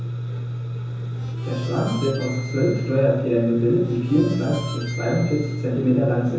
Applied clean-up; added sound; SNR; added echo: none; Harmonica; 18 dB; reverberation time 0.6 s.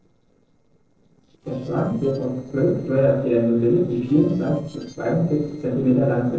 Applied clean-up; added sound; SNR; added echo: neural separator model SepFormer DNS4.